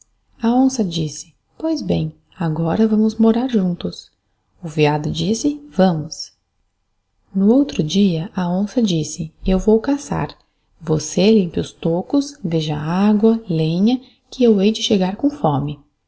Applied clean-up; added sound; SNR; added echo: none; none; none; none.